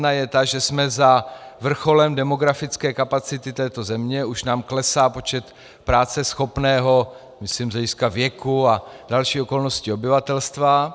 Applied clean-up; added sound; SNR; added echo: none; none; none; none.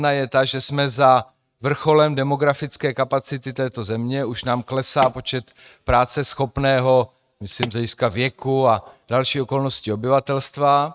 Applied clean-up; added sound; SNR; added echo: neural mask model RNNoise.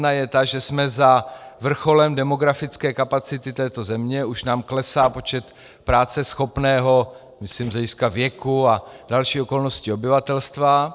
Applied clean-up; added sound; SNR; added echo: neural separator model SepFormer DNS4.